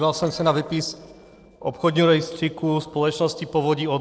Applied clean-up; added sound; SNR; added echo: neural separator model SepFormer DNS4.